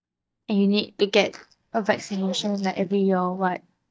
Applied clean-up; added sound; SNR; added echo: neural mask model DeepFilterNet 3.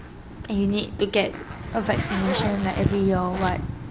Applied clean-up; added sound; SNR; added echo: none; Zipper (clothing); 10 dB; none.